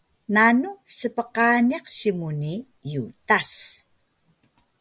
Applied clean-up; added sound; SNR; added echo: none; none; none; none.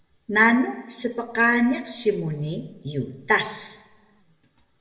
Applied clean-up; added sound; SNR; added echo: none; none; none; reverberation time 0.9 s.